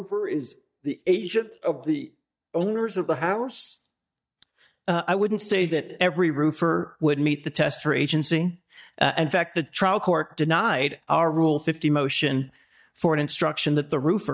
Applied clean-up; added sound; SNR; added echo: neural mask model DeepFilterNet 3.